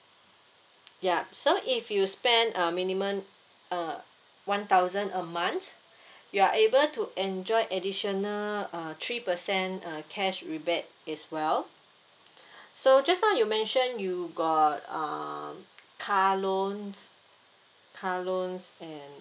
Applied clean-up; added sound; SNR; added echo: none; none; none; none.